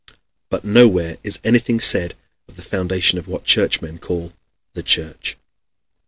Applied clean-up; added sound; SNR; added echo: none; none; none; none.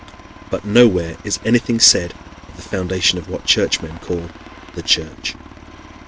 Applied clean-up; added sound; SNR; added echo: none; Aircraft; 18 dB; none.